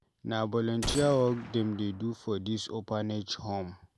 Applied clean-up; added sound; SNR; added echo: none; Gunshot, gunfire; 12 dB; none.